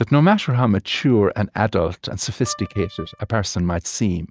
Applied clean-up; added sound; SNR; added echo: neural mask model RNNoise.